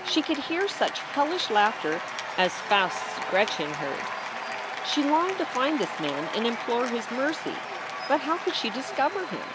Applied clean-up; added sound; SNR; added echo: none; Applause / Cheering; 6 dB; none.